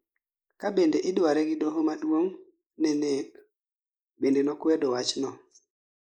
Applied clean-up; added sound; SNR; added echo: neural mask model Resemble Enhance denoiser.